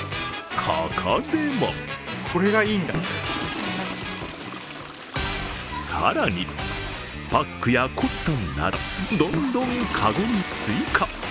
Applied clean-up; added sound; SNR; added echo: none; Toilet flush / Water; 12 dB; none.